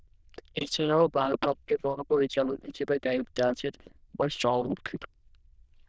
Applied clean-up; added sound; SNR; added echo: neural diffusion model UNIVERSE++.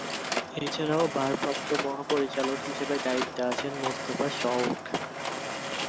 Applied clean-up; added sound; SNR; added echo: none; Mechanisms; 3 dB; none.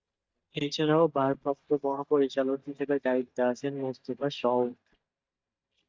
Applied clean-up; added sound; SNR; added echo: neural mask model DeepFilterNet 3.